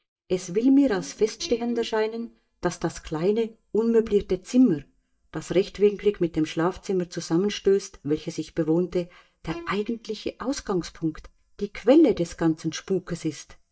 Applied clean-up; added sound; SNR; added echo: neural mask model DeepFilterNet 3.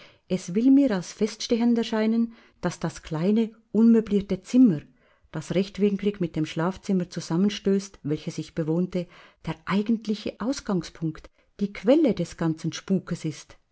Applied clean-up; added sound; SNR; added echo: none; none; none; none.